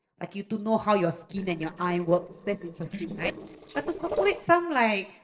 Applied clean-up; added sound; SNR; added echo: neural separator model SepFormer DNS4.